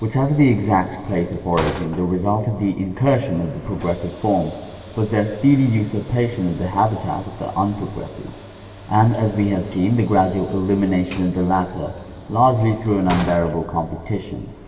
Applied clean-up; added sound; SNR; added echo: none; Sliding door / Train; 16 dB; reverberation time 2.2 s.